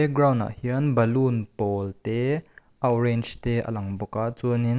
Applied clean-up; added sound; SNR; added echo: none; none; none; none.